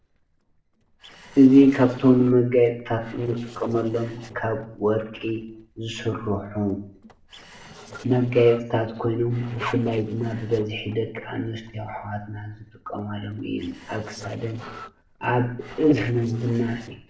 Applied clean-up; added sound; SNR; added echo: neural separator model SepFormer DNS4.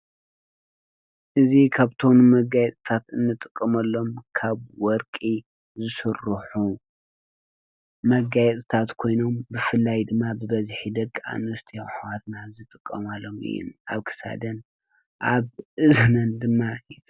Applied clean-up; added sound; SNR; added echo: none; none; none; none.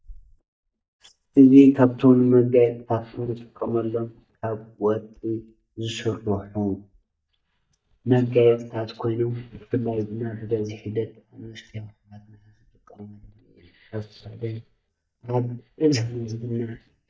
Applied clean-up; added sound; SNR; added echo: neural mask model DeepFilterNet 3.